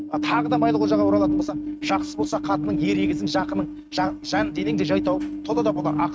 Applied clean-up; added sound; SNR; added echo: neural mask model RNNoise.